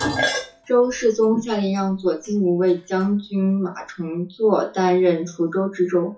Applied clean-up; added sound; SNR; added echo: classical method WPE with log-MMSE.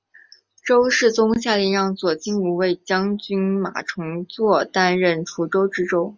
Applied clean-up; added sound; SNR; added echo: none; none; none; none.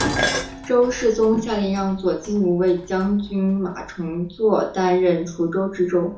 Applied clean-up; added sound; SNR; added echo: none; Dishes, pots, and pans; 11 dB; reverberation time 0.6 s.